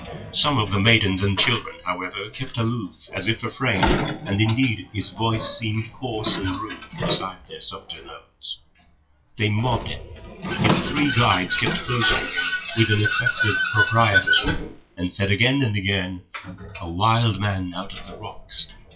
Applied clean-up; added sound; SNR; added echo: classical method WPE with log-MMSE.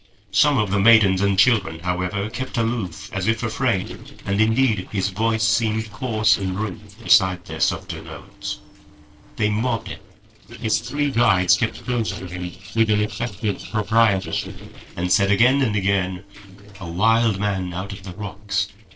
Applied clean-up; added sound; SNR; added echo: neural separator model SepFormer DNS4.